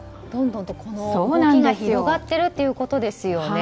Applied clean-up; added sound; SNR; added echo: none; none; none; none.